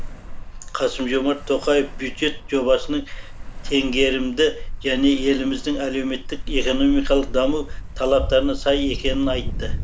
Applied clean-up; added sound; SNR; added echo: none; Ocean; 6 dB; none.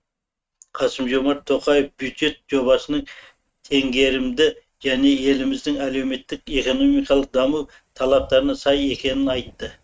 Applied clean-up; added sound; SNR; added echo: neural mask model RNNoise.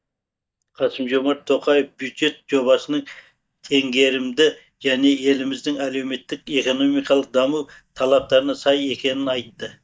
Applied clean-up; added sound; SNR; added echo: neural mask model DeepFilterNet 3.